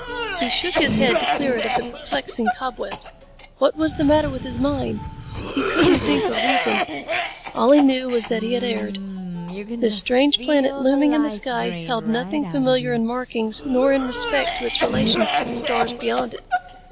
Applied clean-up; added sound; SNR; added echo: none; Cough; 3 dB; none.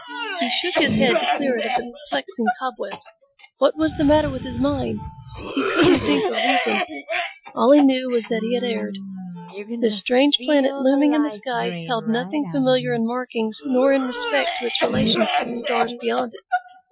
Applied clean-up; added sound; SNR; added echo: classical method Wiener filter.